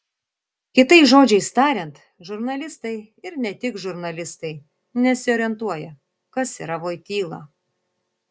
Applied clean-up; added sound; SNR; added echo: none; none; none; none.